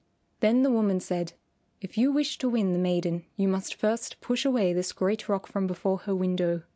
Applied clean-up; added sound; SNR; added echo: none; none; none; none.